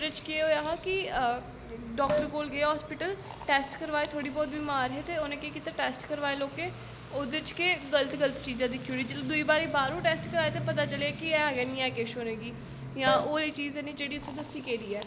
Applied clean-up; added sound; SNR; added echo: none; Liquid; 11 dB; none.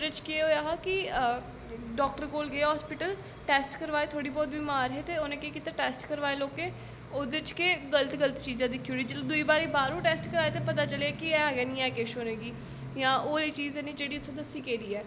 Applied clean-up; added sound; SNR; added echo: none; none; none; none.